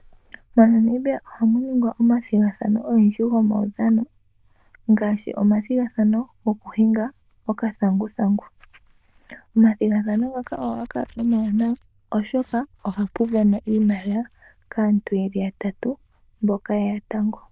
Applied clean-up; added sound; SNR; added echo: neural diffusion model UNIVERSE++.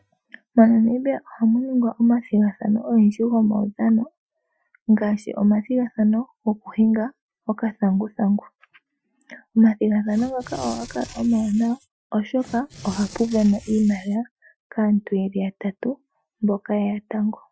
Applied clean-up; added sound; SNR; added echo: classical method Wiener filter.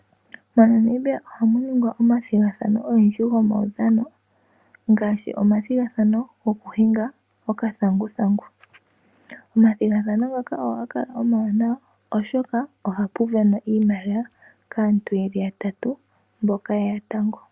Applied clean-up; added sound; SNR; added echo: none; none; none; none.